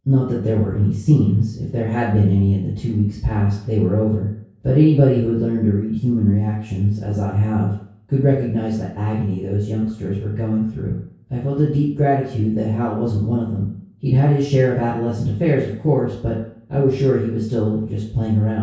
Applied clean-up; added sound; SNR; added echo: none; none; none; reverberation time 0.6 s.